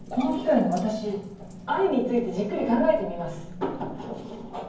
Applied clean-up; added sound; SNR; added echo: none; Bathtub (filling or washing); 18 dB; reverberation time 0.9 s.